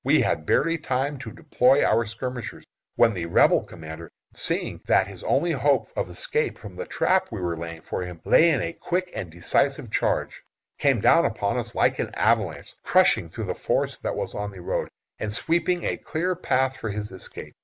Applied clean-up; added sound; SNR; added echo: none; none; none; none.